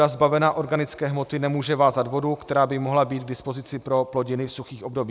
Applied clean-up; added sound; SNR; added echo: none; none; none; none.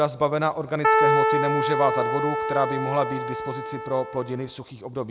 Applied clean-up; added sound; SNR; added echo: none; Keyboard (musical); -2 dB; none.